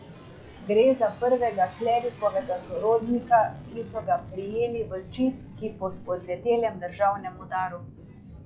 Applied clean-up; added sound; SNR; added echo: classical method log-MMSE.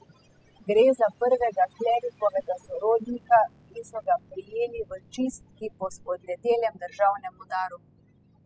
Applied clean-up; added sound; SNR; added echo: classical method spectral subtraction.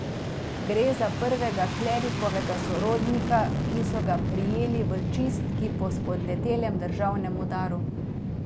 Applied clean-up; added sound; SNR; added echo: none; Fixed-wing aircraft, airplane; -1 dB; none.